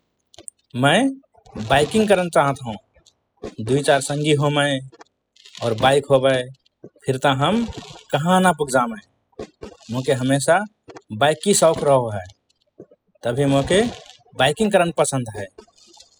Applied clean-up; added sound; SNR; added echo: classical method spectral subtraction.